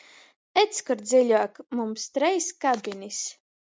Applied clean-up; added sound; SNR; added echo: none; none; none; none.